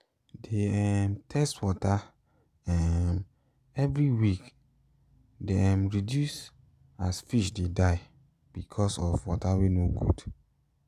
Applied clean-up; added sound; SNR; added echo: none; none; none; none.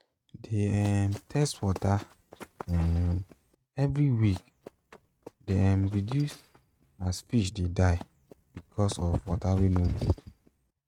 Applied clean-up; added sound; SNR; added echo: neural mask model RNNoise.